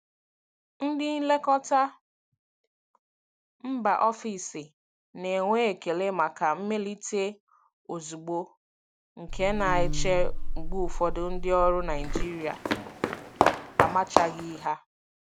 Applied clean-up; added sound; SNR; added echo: none; Buzz + Walk, footsteps; -2 dB; none.